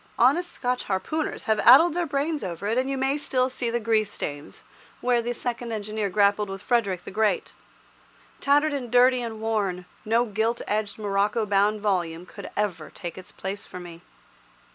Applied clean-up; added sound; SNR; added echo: none; none; none; none.